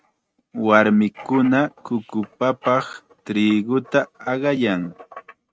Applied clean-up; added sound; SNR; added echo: neural mask model RNNoise.